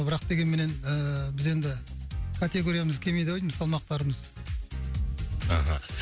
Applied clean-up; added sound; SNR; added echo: none; none; none; none.